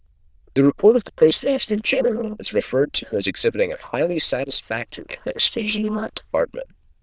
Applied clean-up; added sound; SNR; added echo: neural diffusion model UNIVERSE++.